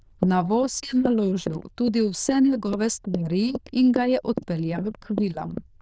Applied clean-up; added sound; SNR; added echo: neural diffusion model UNIVERSE++.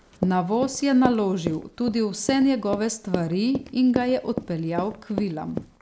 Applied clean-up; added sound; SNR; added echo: none; Run; 10 dB; none.